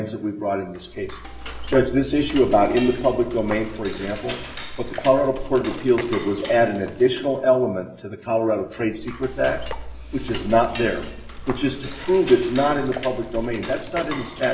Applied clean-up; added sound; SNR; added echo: none; Cutlery, silverware / Dishes, pots, and pans; 11 dB; reverberation time 1.3 s.